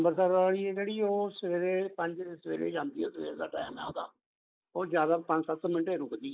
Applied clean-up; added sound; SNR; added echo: neural mask model Resemble Enhance denoiser.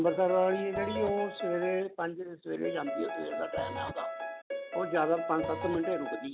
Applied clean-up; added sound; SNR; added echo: none; Piano + Printer; 5 dB; none.